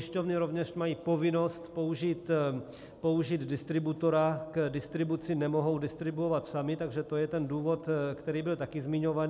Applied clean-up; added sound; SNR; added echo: none; none; none; none.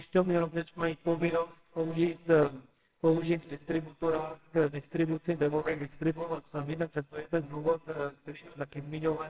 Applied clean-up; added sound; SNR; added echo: neural separator model SepFormer WHAMR!.